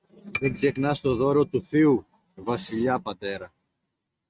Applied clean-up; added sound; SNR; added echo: neural mask model RNNoise.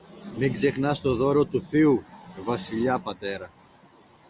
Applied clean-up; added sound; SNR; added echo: none; none; none; none.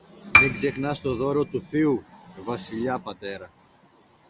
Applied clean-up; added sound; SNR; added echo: none; Piano; -4 dB; none.